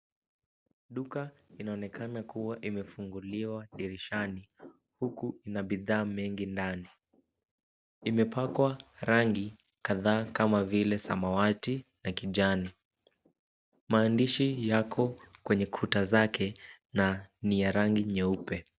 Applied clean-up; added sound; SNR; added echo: none; none; none; none.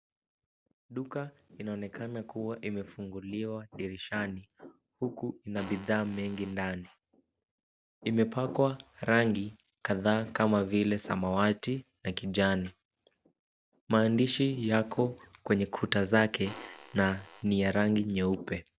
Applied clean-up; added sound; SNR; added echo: none; Fart; 17 dB; none.